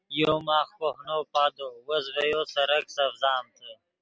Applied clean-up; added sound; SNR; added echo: none; none; none; none.